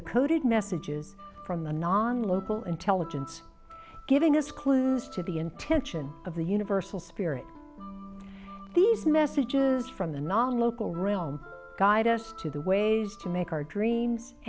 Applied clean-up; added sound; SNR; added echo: none; none; none; none.